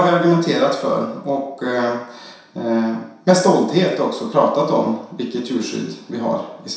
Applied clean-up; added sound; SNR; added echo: none; none; none; reverberation time 0.7 s.